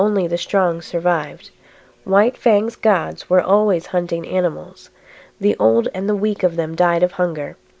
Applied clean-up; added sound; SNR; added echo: none; none; none; none.